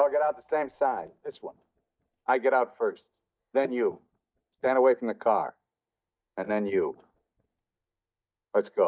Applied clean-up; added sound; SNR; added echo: neural mask model DeepFilterNet 3.